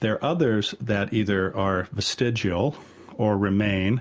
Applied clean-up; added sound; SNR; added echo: none; none; none; none.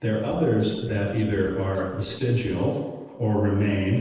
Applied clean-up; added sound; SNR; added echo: neural separator model SepFormer DNS4.